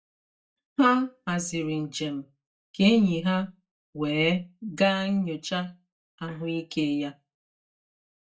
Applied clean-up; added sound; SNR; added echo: neural mask model DeepFilterNet 3.